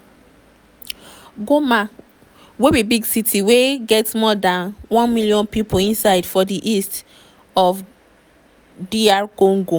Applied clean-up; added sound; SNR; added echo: none; none; none; none.